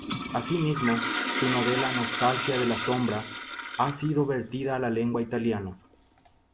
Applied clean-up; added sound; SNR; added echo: none; Toilet flush; 4 dB; none.